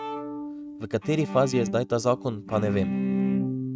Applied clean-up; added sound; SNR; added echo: neural mask model RNNoise.